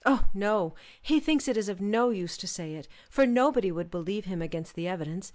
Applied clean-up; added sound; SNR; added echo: none; none; none; none.